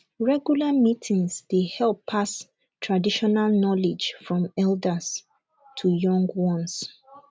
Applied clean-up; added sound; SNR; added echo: none; none; none; none.